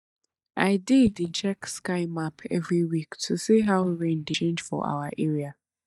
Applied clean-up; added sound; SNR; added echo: neural mask model DeepFilterNet 3.